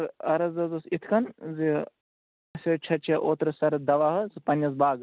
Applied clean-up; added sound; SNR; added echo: none; none; none; none.